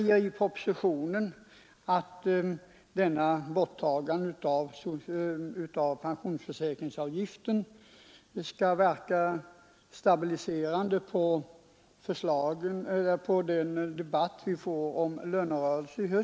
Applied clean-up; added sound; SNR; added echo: none; none; none; none.